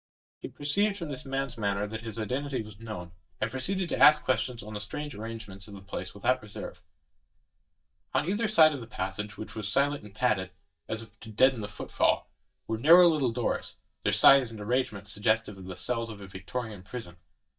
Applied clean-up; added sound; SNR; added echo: neural mask model DeepFilterNet 3.